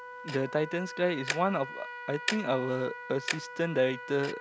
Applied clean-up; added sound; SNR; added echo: none; Tick-tock + Trumpet; 8 dB; none.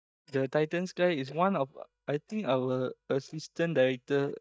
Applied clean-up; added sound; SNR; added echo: neural mask model DeepFilterNet 3.